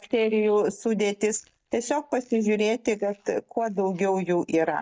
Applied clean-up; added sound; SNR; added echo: neural mask model DeepFilterNet 3.